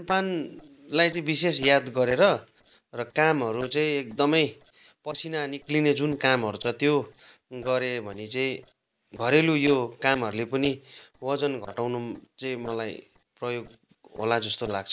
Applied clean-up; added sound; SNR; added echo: neural separator model SepFormer DNS4.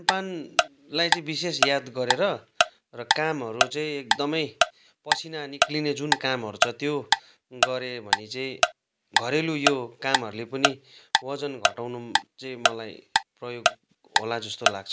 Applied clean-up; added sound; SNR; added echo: none; Tick-tock; -3 dB; none.